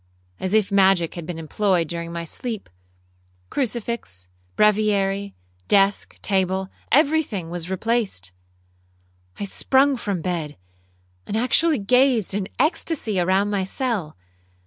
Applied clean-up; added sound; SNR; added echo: none; none; none; none.